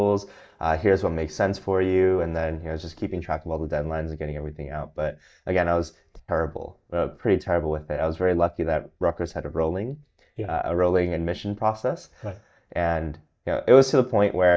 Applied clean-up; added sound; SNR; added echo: neural mask model DeepFilterNet 3.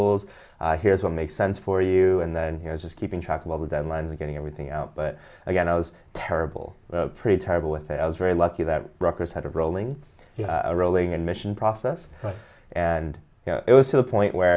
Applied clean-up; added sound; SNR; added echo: none; none; none; none.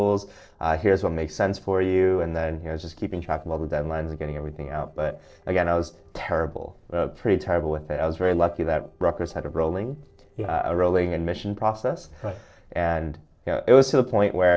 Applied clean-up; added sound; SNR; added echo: neural separator model SepFormer DNS4.